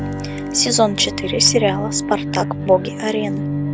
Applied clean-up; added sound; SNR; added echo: none; Bowed string instrument; 5 dB; none.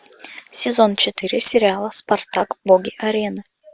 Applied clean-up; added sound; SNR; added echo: none; none; none; none.